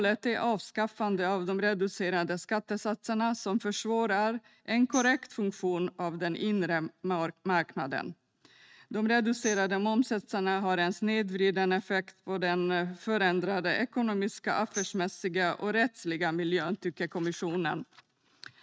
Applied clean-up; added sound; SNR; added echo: neural mask model RNNoise.